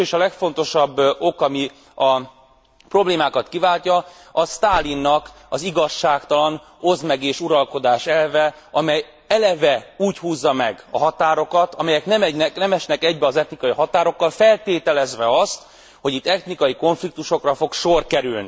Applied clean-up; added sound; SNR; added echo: none; none; none; none.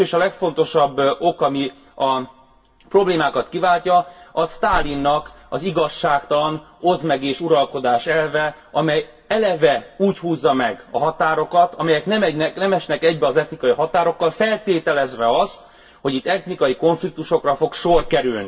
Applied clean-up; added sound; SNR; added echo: none; none; none; reverberation time 0.1 s.